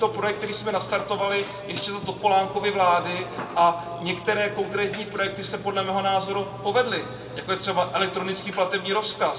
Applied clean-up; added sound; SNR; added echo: none; Burping, eructation; 15 dB; reverberation time 1.6 s.